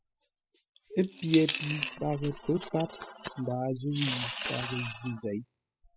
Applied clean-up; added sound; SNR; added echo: classical method spectral subtraction.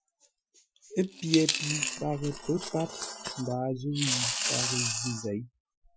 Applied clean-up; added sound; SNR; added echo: classical method Wiener filter.